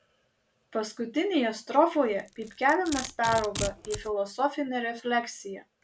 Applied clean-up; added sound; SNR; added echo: none; Domestic sounds, home sounds; 14 dB; none.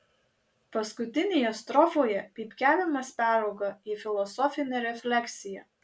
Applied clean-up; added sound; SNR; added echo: none; none; none; none.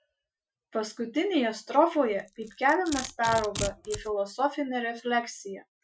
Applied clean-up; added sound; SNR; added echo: classical method Wiener filter.